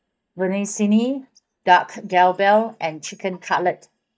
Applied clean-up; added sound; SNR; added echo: neural mask model DeepFilterNet 3.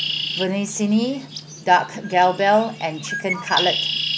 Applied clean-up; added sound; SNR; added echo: none; Bird; 6 dB; none.